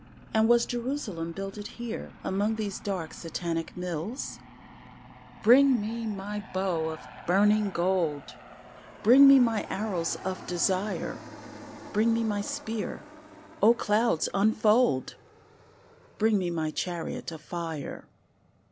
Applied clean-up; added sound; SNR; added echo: none; Aircraft; 19 dB; none.